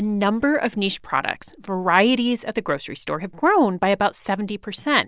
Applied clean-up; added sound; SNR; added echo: none; none; none; none.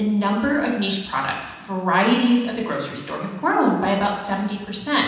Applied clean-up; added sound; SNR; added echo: none; none; none; reverberation time 1.1 s.